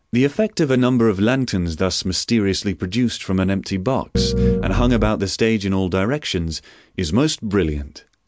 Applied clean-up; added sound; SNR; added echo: none; Piano; -1 dB; none.